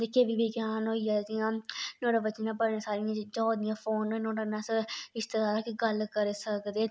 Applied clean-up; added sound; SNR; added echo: none; none; none; none.